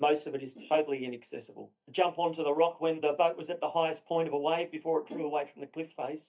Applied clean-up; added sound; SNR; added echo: neural mask model DeepFilterNet 3.